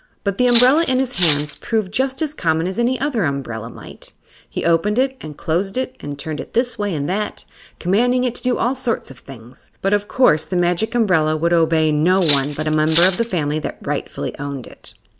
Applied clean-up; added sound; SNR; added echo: none; Cutlery, silverware; 8 dB; none.